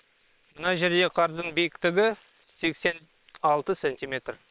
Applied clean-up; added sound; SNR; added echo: neural separator model SepFormer WHAM!.